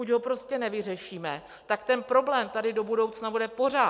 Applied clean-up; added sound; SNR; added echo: none; none; none; none.